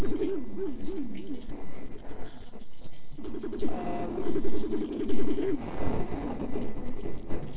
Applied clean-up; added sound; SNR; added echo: neural separator model SepFormer DNS4.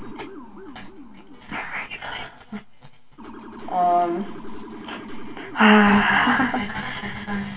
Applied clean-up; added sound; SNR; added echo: none; Motor vehicle (road) / Siren; 18 dB; reverberation time 0.2 s.